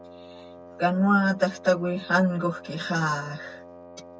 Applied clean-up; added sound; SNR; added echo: none; Wind instrument, woodwind instrument; 19 dB; none.